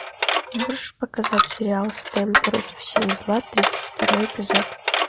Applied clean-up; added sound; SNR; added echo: none; Coin (dropping); -3 dB; none.